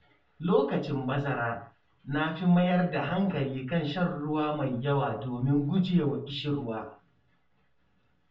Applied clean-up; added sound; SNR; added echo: none; none; none; reverberation time 0.4 s.